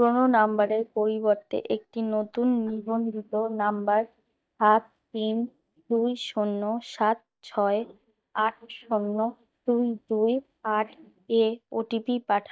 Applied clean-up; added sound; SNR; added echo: neural mask model DeepFilterNet 3.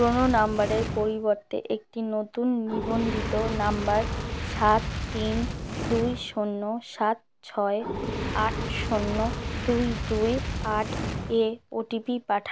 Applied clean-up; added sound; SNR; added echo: none; Fire; 5 dB; none.